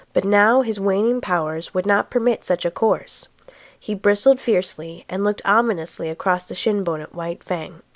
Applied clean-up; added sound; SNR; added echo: none; none; none; none.